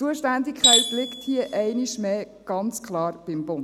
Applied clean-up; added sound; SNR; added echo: none; Tools; 1 dB; none.